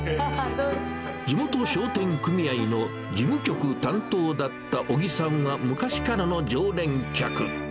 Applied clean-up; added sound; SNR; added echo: none; none; none; none.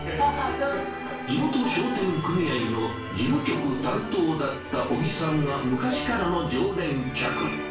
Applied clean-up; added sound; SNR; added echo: none; Tools; 19 dB; reverberation time 0.3 s.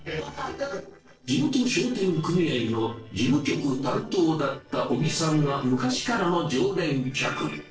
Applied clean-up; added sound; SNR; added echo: neural separator model SepFormer DNS4.